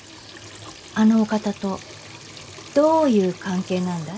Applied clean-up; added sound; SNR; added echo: none; Trickle, dribble / Sink (filling or washing) / Water tap, faucet; 19 dB; none.